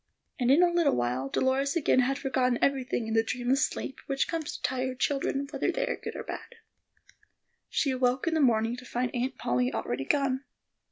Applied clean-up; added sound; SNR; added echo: none; none; none; none.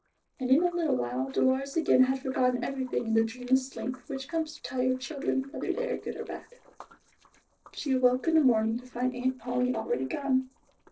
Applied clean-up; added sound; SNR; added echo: neural separator model SepFormer DNS4.